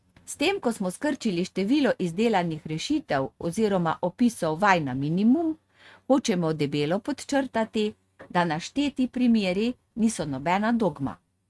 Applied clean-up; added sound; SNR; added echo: neural mask model RNNoise.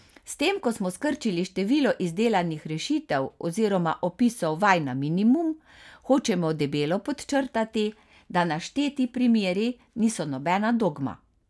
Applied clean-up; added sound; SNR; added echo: none; none; none; none.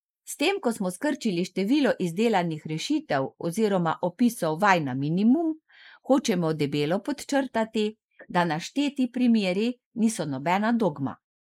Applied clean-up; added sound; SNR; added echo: neural mask model Resemble Enhance denoiser.